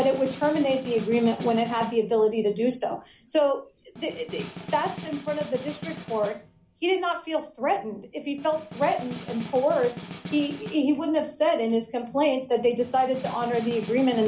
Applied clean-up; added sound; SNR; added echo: none; Snare drum; 15 dB; none.